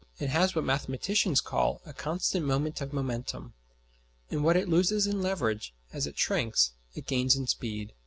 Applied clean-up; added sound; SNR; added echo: none; none; none; none.